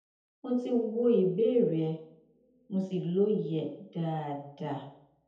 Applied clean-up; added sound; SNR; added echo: none; none; none; reverberation time 0.7 s.